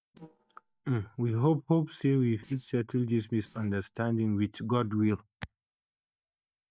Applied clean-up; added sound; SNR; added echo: neural mask model DeepFilterNet 3.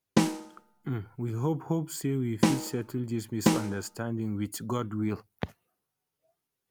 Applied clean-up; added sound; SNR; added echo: none; Snare drum; -3 dB; none.